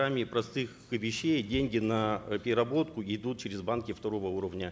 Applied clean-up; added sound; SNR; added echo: none; none; none; none.